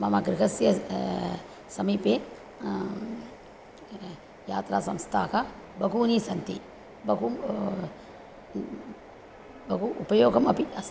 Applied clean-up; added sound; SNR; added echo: none; none; none; none.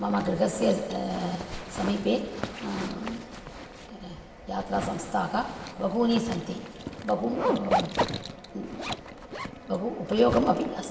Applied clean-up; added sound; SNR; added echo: none; Zipper (clothing); 6 dB; reverberation time 2.9 s.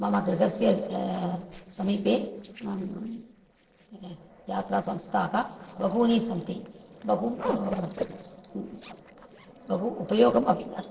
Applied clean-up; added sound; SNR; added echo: neural separator model SepFormer DNS4.